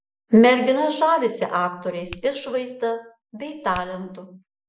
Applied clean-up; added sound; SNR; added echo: none; Finger snapping; 19 dB; none.